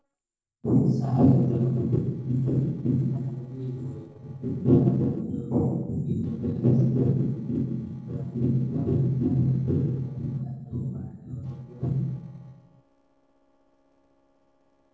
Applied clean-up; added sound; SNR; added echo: neural separator model SepFormer DNS4.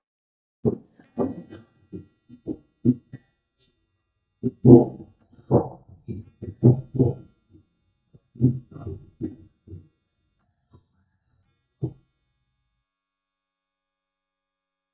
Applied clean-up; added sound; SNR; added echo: neural mask model DeepFilterNet 3.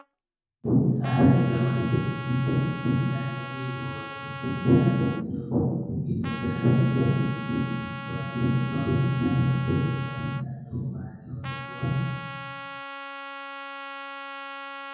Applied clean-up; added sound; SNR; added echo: none; Trumpet; 12 dB; reverberation time 1.3 s.